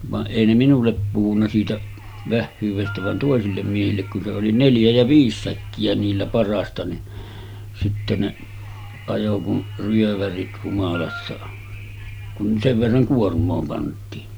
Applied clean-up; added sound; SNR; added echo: none; Wind instrument, woodwind instrument + Wind; 19 dB; none.